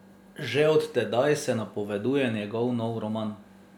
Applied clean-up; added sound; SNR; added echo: none; none; none; none.